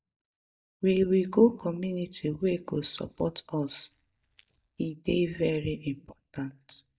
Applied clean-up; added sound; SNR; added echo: neural mask model DeepFilterNet 3.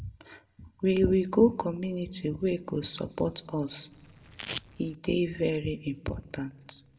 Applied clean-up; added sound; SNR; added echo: none; Domestic sounds, home sounds; 13 dB; reverberation time 1.0 s.